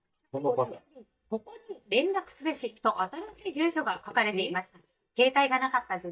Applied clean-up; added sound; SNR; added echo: neural mask model DeepFilterNet 3.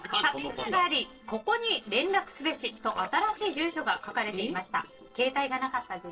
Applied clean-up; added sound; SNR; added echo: neural separator model SepFormer DNS4.